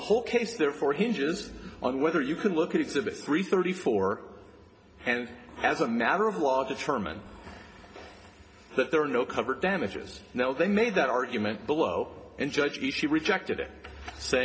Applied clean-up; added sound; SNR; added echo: none; none; none; reverberation time 0.3 s.